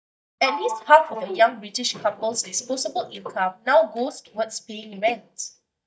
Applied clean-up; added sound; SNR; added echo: neural mask model DeepFilterNet 3.